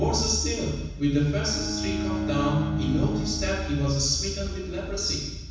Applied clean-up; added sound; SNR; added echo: none; Bowed string instrument; 8 dB; reverberation time 1.1 s.